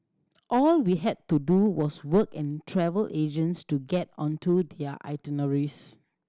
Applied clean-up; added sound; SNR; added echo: none; none; none; none.